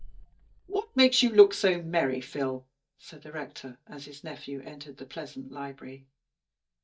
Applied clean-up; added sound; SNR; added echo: neural mask model DeepFilterNet 3.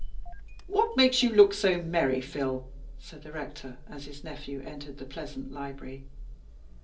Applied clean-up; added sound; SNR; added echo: none; Engine starting / Car; 11 dB; reverberation time 0.3 s.